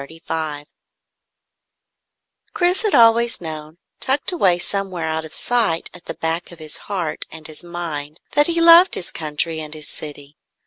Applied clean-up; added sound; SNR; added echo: none; none; none; none.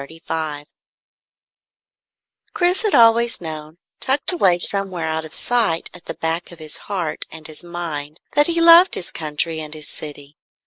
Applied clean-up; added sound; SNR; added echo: neural mask model Resemble Enhance denoiser.